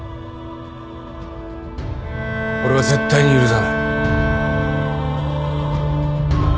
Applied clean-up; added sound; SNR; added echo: none; Bowed string instrument; 5 dB; none.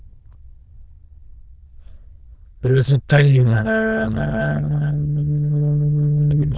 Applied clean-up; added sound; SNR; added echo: neural diffusion model UNIVERSE++.